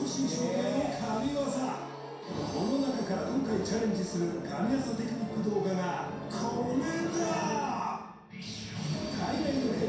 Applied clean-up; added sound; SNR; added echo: none; Bowed string instrument; 18 dB; reverberation time 0.7 s.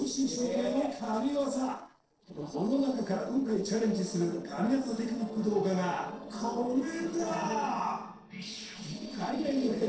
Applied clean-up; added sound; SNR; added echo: neural separator model SepFormer DNS4.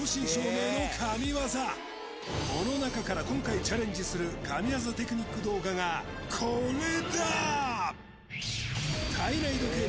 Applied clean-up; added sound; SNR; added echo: none; none; none; none.